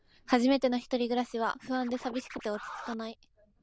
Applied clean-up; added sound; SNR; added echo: neural diffusion model UNIVERSE++.